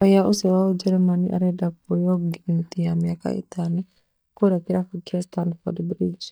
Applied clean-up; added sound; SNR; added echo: neural mask model DeepFilterNet 3.